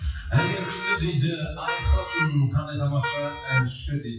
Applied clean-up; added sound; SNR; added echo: classical method WPE with log-MMSE.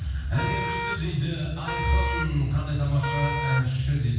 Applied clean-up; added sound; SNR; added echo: none; Wind instrument, woodwind instrument; 7 dB; reverberation time 1.2 s.